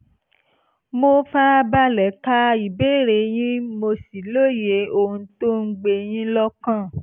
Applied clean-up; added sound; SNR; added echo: none; none; none; none.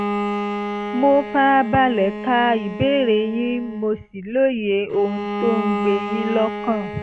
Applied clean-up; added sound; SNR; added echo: none; Bowed string instrument; 7 dB; none.